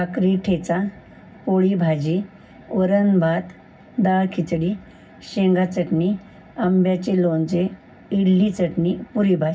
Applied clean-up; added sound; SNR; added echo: none; none; none; reverberation time 0.4 s.